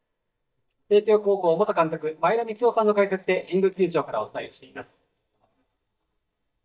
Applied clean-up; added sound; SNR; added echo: neural mask model DeepFilterNet 3.